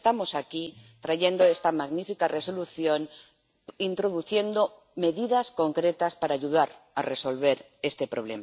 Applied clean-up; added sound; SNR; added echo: none; Snare drum; 16 dB; none.